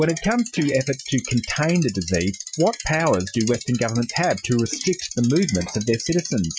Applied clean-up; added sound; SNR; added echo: classical method Wiener filter.